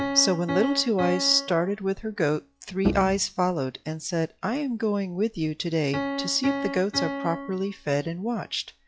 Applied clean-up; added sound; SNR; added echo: classical method log-MMSE.